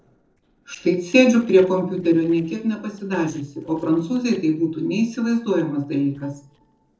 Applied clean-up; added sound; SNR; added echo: neural separator model SepFormer DNS4.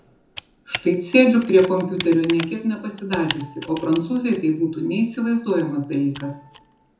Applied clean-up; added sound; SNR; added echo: none; Computer keyboard; 16 dB; reverberation time 0.5 s.